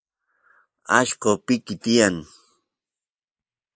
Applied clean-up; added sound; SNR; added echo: neural mask model Resemble Enhance denoiser.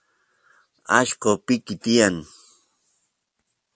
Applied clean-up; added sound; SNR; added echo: none; none; none; none.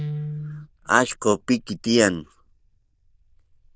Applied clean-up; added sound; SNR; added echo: neural diffusion model UNIVERSE++.